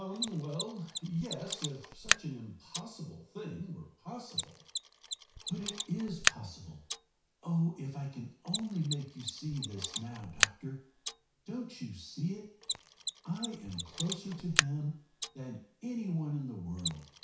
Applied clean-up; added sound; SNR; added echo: none; Mechanisms; 0 dB; reverberation time 0.6 s.